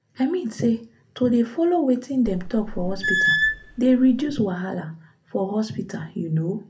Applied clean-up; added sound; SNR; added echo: none; Squeak / Screech; 2 dB; reverberation time 0.3 s.